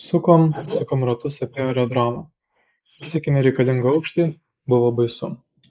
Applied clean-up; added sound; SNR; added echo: neural mask model Resemble Enhance denoiser.